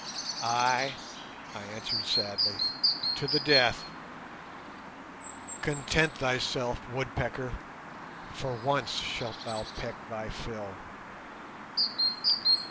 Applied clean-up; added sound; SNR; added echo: none; Chirp, tweet; 1 dB; none.